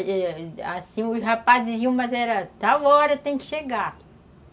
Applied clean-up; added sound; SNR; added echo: none; none; none; none.